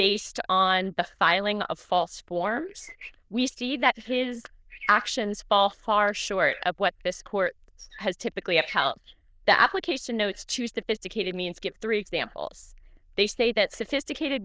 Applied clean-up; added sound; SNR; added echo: neural diffusion model UNIVERSE++.